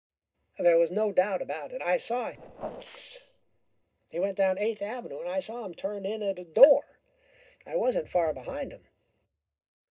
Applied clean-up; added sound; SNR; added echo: neural separator model SepFormer DNS4.